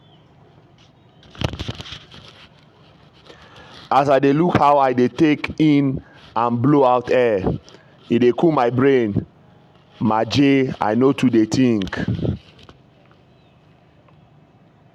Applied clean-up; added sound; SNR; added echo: none; none; none; none.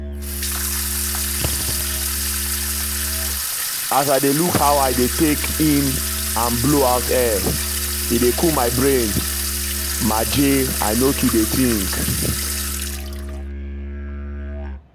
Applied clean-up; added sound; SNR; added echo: none; Musical instrument + Sink (filling or washing) / Water tap, faucet; 1 dB; none.